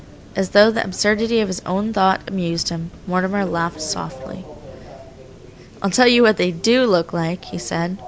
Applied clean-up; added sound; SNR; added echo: none; Subway, metro, underground; 18 dB; none.